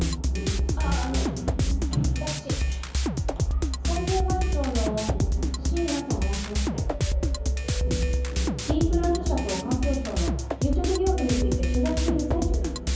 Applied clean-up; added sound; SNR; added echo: none; Drum kit; -5 dB; reverberation time 0.7 s.